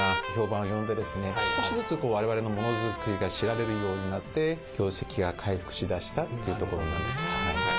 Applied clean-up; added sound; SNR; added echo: none; Trumpet; 5 dB; none.